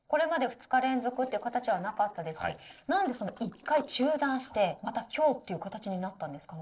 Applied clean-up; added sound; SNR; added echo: neural separator model SepFormer DNS4.